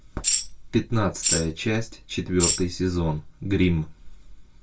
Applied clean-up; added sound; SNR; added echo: none; Tambourine; 0 dB; reverberation time 0.2 s.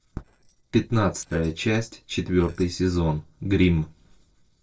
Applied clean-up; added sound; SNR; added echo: neural separator model SepFormer DNS4.